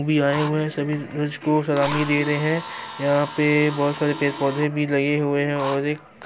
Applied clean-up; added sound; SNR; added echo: none; Drill; 14 dB; none.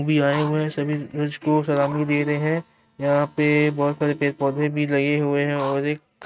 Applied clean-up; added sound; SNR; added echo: neural mask model RNNoise.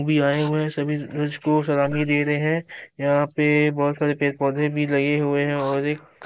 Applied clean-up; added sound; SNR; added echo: neural mask model Resemble Enhance denoiser.